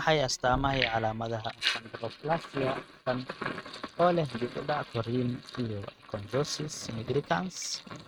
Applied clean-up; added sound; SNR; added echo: neural mask model RNNoise.